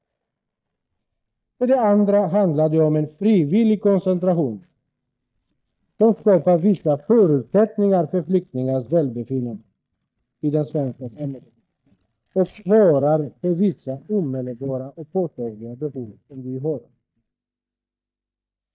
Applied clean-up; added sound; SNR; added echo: neural mask model DeepFilterNet 3.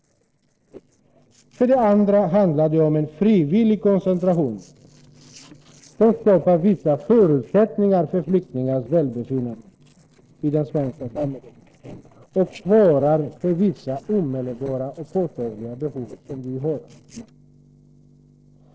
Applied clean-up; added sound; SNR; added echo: neural separator model SepFormer DNS4.